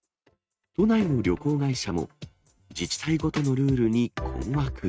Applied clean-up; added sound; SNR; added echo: neural mask model RNNoise.